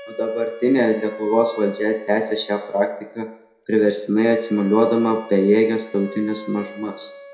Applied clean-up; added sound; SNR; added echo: none; Wind instrument, woodwind instrument; 18 dB; reverberation time 0.5 s.